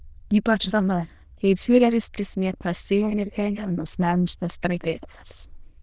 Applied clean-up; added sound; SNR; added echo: neural diffusion model UNIVERSE++.